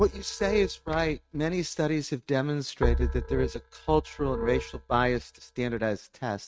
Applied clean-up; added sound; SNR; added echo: neural mask model RNNoise.